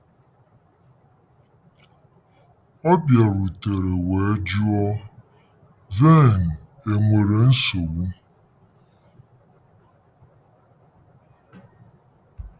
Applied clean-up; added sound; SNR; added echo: none; none; none; none.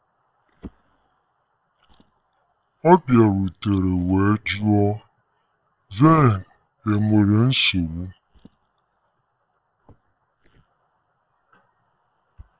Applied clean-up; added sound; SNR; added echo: neural separator model SepFormer WHAM!.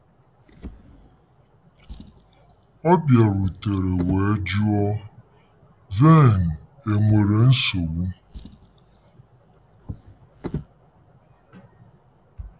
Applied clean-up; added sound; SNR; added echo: none; Drawer open or close; 19 dB; none.